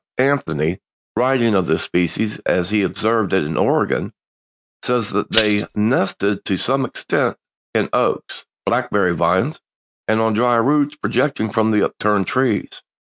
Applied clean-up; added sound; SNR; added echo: neural mask model RNNoise.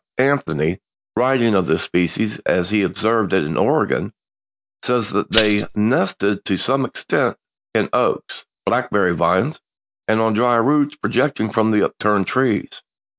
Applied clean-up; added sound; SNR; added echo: none; Tambourine; 6 dB; none.